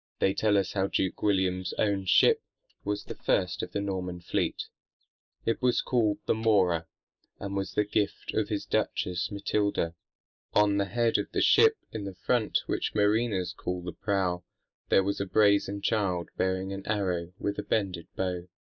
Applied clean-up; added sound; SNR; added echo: neural mask model Resemble Enhance denoiser.